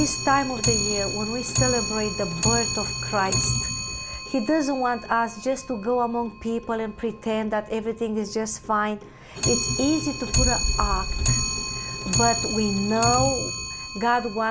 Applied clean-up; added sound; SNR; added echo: none; Clock; 3 dB; none.